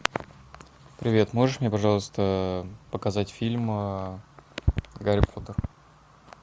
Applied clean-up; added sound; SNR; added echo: none; none; none; none.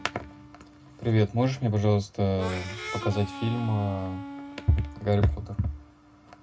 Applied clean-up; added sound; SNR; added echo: none; Harmonica; 14 dB; reverberation time 0.2 s.